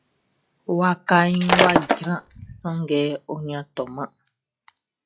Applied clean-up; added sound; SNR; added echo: classical method log-MMSE.